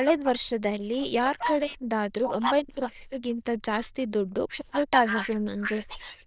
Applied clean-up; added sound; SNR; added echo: neural diffusion model UNIVERSE++.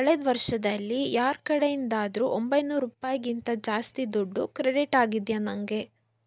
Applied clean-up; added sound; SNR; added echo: none; none; none; none.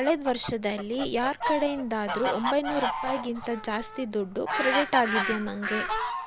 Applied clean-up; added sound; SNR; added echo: none; Fowl; 3 dB; none.